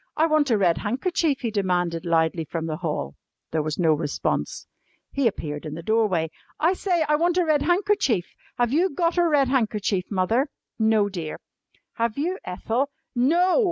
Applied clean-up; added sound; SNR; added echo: none; none; none; none.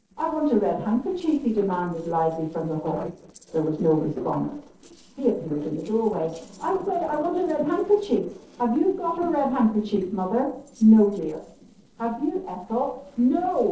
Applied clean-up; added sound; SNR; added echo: neural separator model SepFormer DNS4.